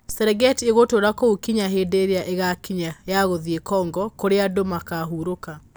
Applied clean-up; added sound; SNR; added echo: none; none; none; none.